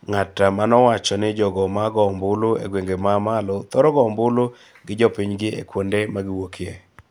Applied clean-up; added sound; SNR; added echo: none; none; none; none.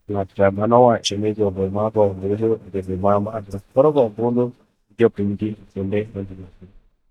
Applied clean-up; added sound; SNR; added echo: neural mask model DeepFilterNet 3.